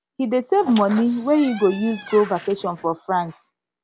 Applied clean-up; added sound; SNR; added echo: none; Squeak; 16 dB; none.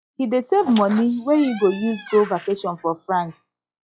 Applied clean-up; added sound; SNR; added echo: classical method log-MMSE.